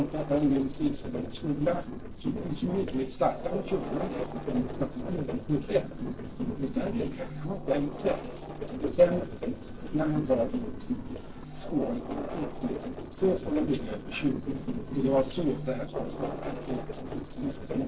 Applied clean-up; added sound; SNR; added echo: neural separator model SepFormer DNS4.